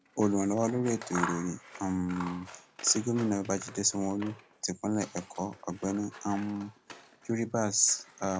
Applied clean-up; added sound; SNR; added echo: none; Scissors; 14 dB; none.